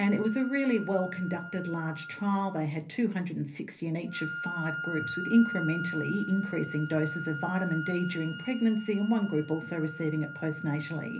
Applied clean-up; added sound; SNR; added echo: none; Wind instrument, woodwind instrument; 10 dB; reverberation time 0.3 s.